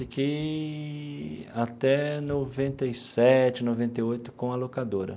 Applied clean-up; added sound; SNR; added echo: none; none; none; none.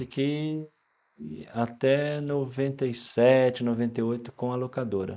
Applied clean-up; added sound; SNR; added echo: neural mask model Resemble Enhance denoiser.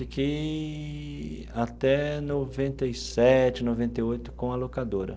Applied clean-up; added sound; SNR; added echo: neural separator model SepFormer DNS4.